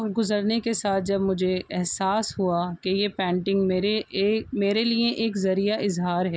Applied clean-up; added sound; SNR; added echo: none; none; none; none.